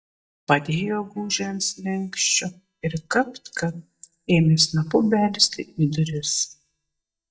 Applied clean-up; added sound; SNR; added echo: neural mask model DeepFilterNet 3.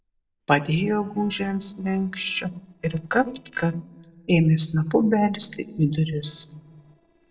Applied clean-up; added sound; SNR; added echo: neural separator model SepFormer DNS4.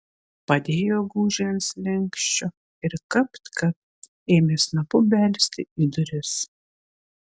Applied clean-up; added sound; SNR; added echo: none; none; none; none.